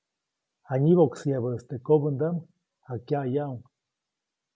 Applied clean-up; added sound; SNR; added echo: none; none; none; none.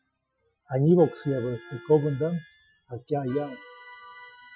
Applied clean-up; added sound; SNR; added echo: classical method Wiener filter.